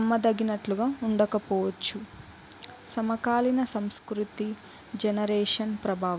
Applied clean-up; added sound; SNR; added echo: none; none; none; none.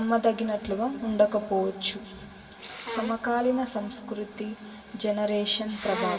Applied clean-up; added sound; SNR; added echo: none; Sneeze; 14 dB; reverberation time 2.6 s.